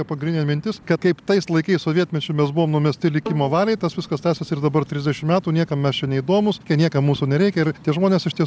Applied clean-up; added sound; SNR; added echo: none; Bowed string instrument; 18 dB; none.